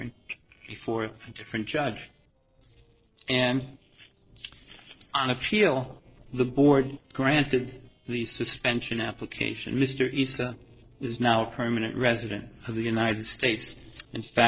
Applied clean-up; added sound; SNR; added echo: neural separator model SepFormer DNS4.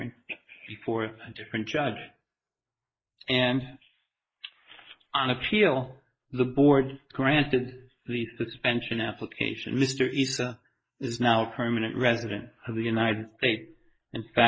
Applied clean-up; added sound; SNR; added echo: neural mask model Resemble Enhance denoiser.